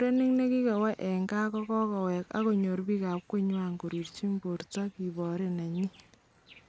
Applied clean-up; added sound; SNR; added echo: none; none; none; none.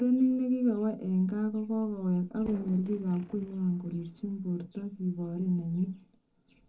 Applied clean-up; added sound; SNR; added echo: neural separator model SepFormer DNS4.